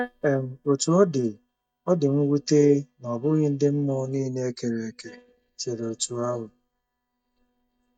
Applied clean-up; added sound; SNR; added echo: neural mask model DeepFilterNet 3.